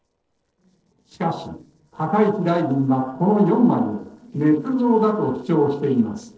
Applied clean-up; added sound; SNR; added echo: neural separator model SepFormer DNS4.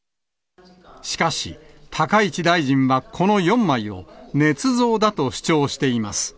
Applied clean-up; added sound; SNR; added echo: none; none; none; none.